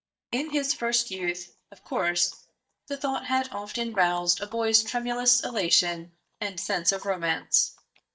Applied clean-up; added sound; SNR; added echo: neural mask model DeepFilterNet 3.